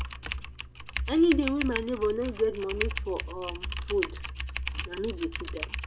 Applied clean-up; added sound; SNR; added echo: none; Typing; 5 dB; none.